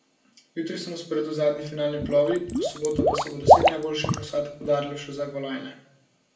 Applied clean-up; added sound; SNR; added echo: none; Water / Liquid; -4 dB; reverberation time 0.2 s.